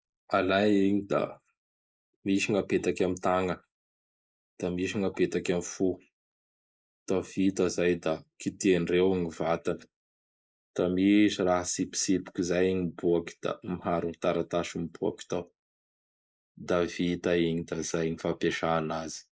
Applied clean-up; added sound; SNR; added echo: neural mask model Resemble Enhance denoiser.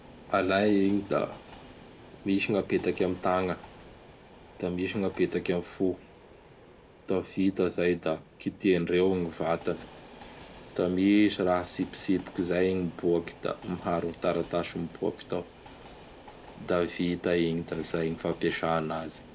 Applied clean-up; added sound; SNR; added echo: none; Train; 20 dB; none.